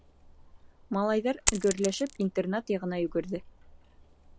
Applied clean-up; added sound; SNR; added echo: none; Coin (dropping); 7 dB; none.